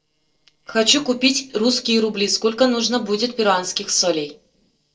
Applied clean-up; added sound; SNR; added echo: neural separator model SepFormer DNS4.